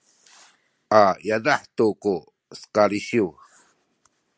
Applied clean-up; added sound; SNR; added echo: none; none; none; none.